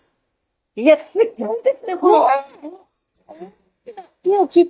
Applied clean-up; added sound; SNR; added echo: neural mask model DeepFilterNet 3.